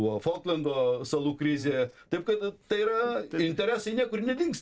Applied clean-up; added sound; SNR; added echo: neural separator model SepFormer DNS4.